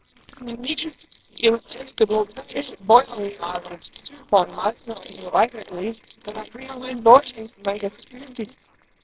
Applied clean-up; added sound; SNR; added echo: neural separator model SepFormer WHAMR!.